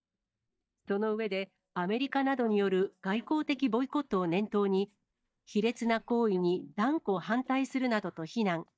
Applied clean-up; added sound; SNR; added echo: neural mask model DeepFilterNet 3.